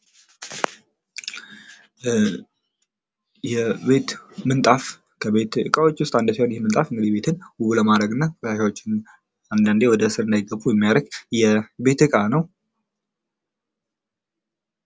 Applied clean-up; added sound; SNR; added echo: none; none; none; none.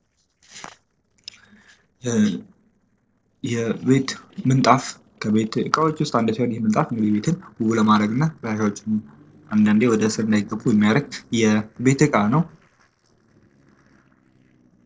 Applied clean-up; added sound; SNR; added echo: neural separator model SepFormer DNS4.